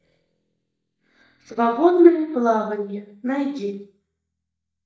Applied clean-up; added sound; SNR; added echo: neural mask model DeepFilterNet 3.